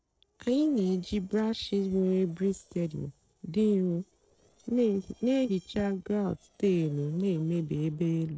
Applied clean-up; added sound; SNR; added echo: neural separator model SepFormer DNS4.